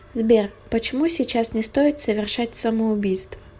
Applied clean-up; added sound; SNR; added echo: none; none; none; none.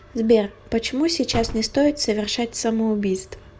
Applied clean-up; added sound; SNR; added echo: none; Slam; 12 dB; none.